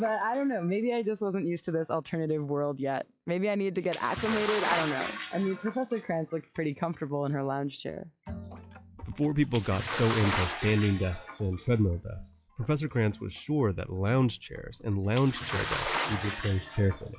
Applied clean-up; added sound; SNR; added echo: classical method log-MMSE.